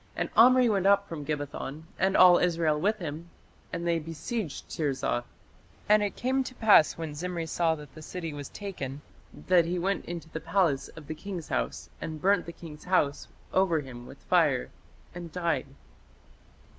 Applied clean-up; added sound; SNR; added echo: none; none; none; none.